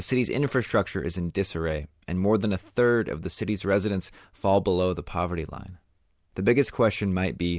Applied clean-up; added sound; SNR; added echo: none; none; none; none.